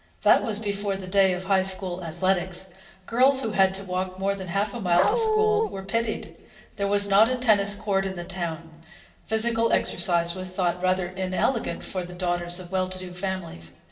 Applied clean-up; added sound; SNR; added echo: none; Dog; -3 dB; reverberation time 0.8 s.